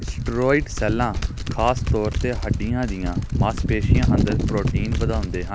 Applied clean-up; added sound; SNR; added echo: none; Typing; 7 dB; none.